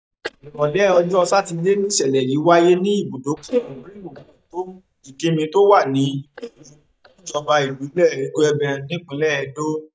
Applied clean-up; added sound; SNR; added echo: neural mask model DeepFilterNet 3.